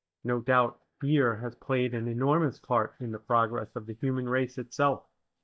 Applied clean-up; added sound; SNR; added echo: neural mask model DeepFilterNet 3.